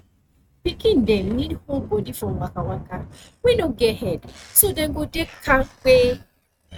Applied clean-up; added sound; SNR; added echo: neural mask model RNNoise.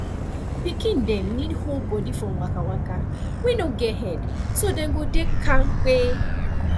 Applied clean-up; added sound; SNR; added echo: none; Motor vehicle (road); -4 dB; none.